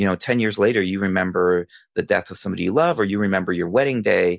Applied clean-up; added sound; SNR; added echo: none; none; none; none.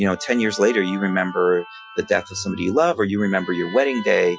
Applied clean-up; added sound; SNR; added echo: classical method Wiener filter.